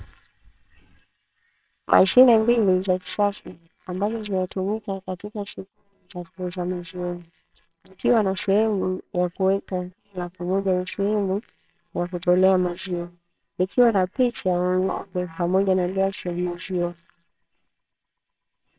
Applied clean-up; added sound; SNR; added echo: neural separator model SepFormer WHAMR!.